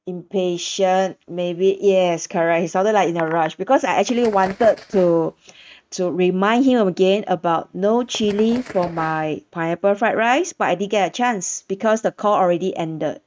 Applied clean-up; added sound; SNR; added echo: neural mask model RNNoise.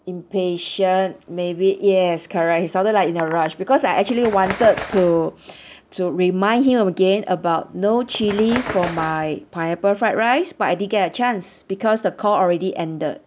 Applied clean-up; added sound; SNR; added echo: none; Bird; 12 dB; none.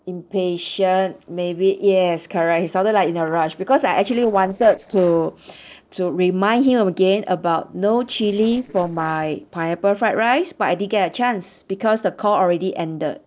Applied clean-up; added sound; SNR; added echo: neural separator model SepFormer DNS4.